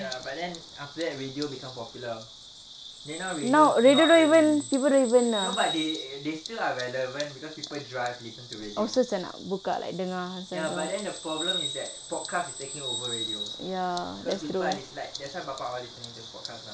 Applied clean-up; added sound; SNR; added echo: none; Bird vocalization, bird call, bird song; 10 dB; none.